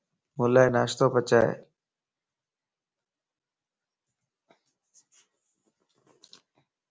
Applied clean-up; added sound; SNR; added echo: none; none; none; none.